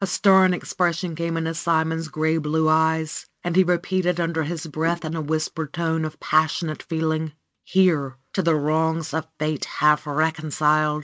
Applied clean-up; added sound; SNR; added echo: neural mask model RNNoise.